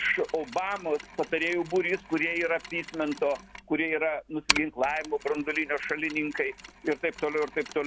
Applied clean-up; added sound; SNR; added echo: none; Mechanisms; 10 dB; none.